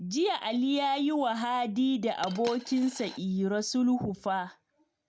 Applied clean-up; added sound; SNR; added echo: none; Coin (dropping); 15 dB; none.